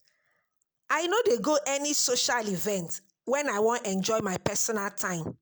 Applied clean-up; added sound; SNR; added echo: none; none; none; none.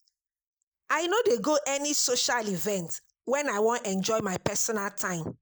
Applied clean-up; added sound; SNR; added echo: neural mask model Resemble Enhance denoiser.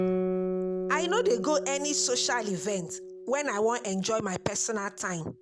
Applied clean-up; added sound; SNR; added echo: none; Guitar; 5 dB; none.